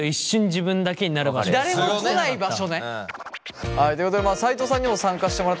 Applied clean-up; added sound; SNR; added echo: none; none; none; none.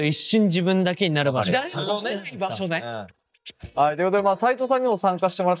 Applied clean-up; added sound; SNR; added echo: neural mask model DeepFilterNet 3.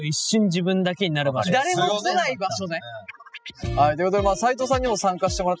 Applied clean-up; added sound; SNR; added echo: classical method spectral subtraction.